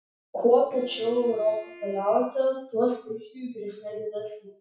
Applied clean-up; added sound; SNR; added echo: classical method WPE with log-MMSE.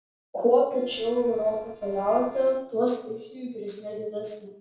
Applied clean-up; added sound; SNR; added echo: neural separator model SepFormer DNS4.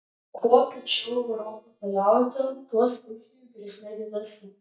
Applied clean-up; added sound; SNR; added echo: neural mask model DeepFilterNet 3.